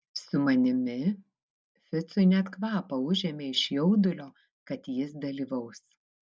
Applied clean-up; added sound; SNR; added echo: none; none; none; none.